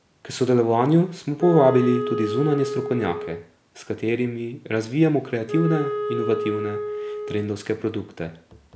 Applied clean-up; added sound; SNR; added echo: none; Wind instrument, woodwind instrument; 6 dB; none.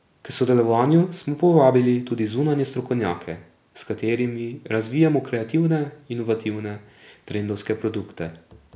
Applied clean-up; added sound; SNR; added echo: none; none; none; none.